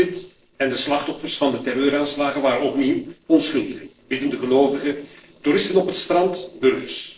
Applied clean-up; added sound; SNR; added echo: neural separator model SepFormer DNS4.